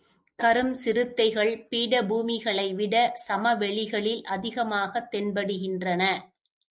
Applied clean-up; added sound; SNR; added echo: neural mask model Resemble Enhance denoiser.